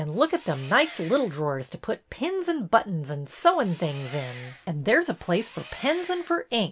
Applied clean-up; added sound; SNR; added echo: none; Engine; 18 dB; none.